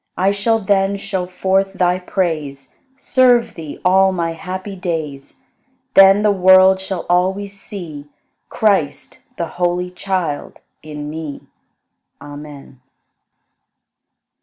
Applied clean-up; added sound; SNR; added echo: none; none; none; none.